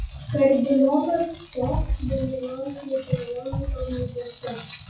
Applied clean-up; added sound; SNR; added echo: classical method WPE with log-MMSE.